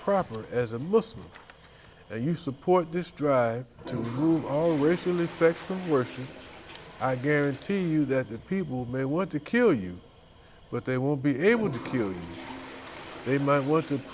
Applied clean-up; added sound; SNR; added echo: none; Toilet flush; 16 dB; none.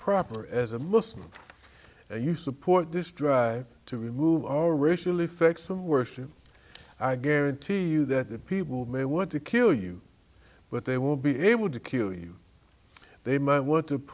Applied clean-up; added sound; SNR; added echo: none; none; none; none.